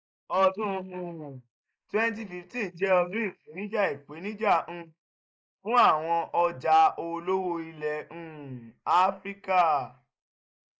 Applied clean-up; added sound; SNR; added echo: neural mask model Resemble Enhance denoiser.